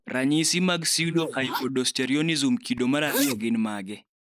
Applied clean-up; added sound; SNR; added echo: neural mask model Resemble Enhance denoiser.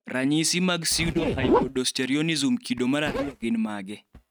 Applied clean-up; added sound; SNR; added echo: neural mask model RNNoise.